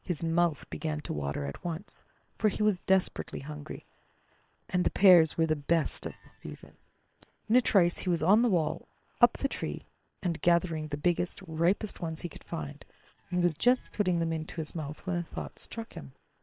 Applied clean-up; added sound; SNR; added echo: neural separator model SepFormer WHAM!.